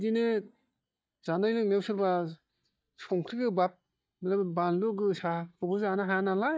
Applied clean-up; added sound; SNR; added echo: neural mask model DeepFilterNet 3.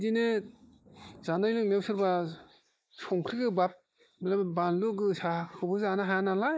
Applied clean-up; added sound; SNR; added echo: neural mask model Resemble Enhance denoiser.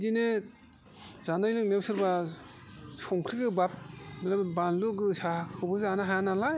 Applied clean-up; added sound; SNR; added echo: none; none; none; none.